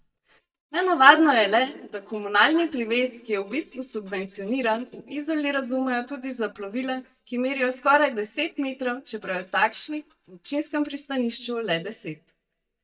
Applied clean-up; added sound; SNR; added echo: neural mask model DeepFilterNet 3.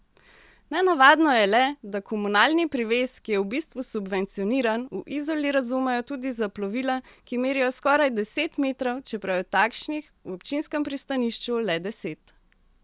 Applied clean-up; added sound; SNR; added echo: none; none; none; none.